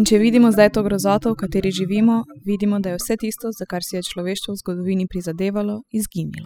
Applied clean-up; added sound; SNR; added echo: classical method spectral subtraction.